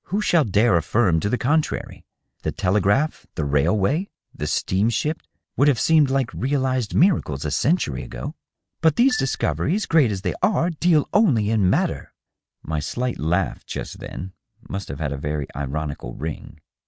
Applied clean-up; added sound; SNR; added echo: none; Marimba, xylophone; 19 dB; none.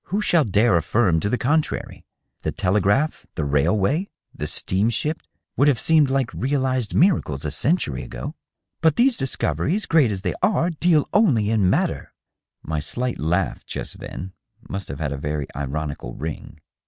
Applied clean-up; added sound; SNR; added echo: none; none; none; none.